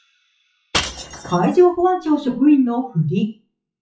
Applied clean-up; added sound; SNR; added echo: classical method WPE with log-MMSE.